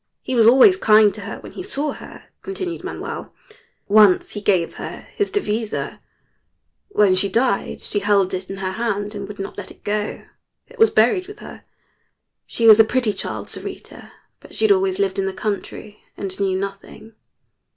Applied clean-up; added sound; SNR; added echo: none; none; none; none.